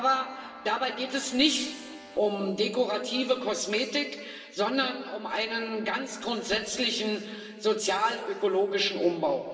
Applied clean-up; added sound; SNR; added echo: none; Guitar; 20 dB; reverberation time 2.0 s.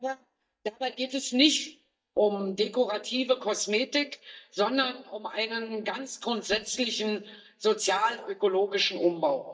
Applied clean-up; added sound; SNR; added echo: neural mask model DeepFilterNet 3.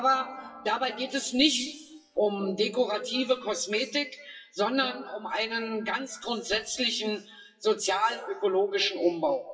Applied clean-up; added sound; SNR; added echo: classical method WPE with log-MMSE.